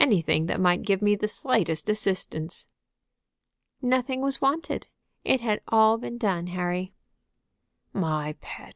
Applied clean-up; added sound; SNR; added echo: none; none; none; none.